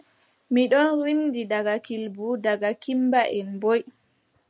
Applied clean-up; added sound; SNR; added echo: none; none; none; none.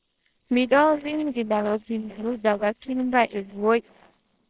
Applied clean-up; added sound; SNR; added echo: neural separator model SepFormer WHAMR!.